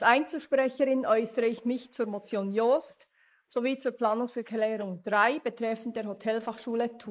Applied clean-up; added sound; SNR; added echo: neural mask model Resemble Enhance denoiser.